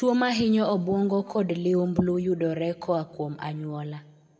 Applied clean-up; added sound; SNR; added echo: none; none; none; reverberation time 1.0 s.